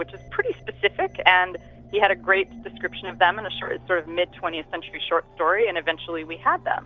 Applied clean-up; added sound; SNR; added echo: none; none; none; none.